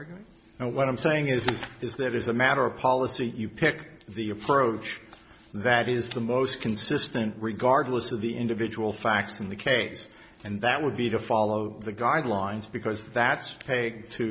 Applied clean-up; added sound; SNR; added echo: none; none; none; none.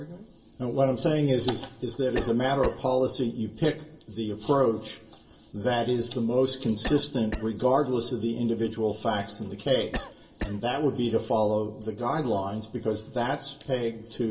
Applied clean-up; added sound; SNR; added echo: none; Cough; 9 dB; reverberation time 0.2 s.